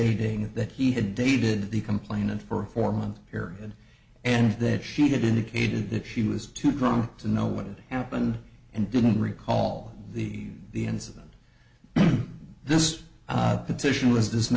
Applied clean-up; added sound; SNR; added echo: none; none; none; none.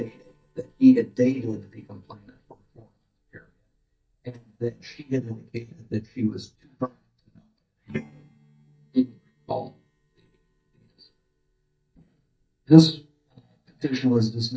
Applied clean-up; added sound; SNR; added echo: neural mask model DeepFilterNet 3.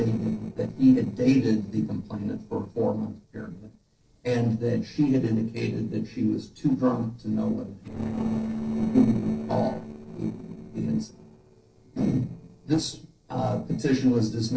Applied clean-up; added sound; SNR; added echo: neural separator model SepFormer DNS4.